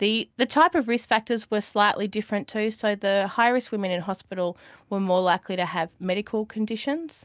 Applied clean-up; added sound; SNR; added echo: none; none; none; none.